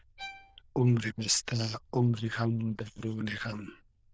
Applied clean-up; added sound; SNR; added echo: neural diffusion model UNIVERSE++.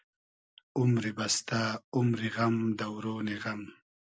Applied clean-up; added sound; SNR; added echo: none; none; none; none.